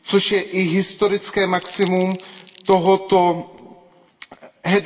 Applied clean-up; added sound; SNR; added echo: none; Crumpling, crinkling; 15 dB; reverberation time 0.8 s.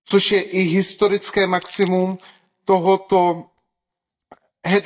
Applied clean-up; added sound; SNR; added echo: neural mask model DeepFilterNet 3.